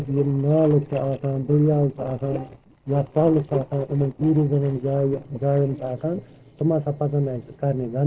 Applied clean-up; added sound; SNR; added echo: neural separator model SepFormer DNS4.